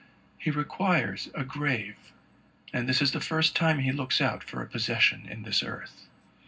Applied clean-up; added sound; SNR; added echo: none; none; none; reverberation time 0.4 s.